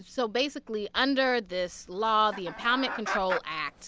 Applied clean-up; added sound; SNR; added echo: none; Chicken, rooster; 8 dB; none.